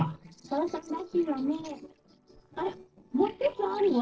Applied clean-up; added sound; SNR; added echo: neural separator model SepFormer DNS4.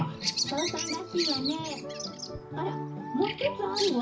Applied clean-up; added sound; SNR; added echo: none; Bird vocalization, bird call, bird song; 4 dB; reverberation time 0.4 s.